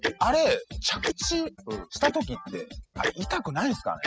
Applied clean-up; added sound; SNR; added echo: classical method spectral subtraction.